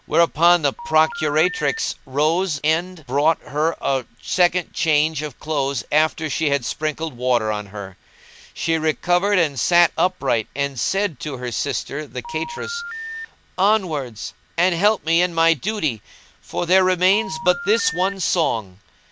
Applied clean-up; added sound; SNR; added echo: none; Telephone; 10 dB; none.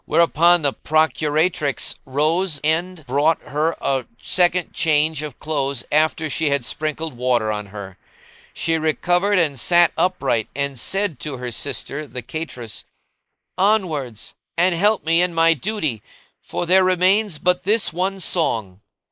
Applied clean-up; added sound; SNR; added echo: neural mask model Resemble Enhance denoiser.